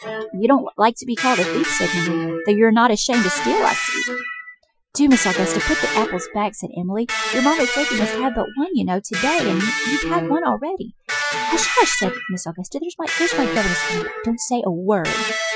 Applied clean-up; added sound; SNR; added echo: classical method Wiener filter.